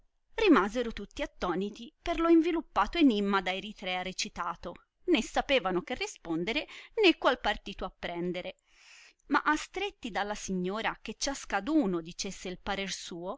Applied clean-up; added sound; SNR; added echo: none; none; none; none.